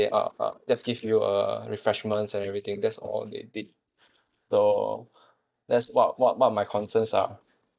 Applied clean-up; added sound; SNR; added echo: neural mask model DeepFilterNet 3.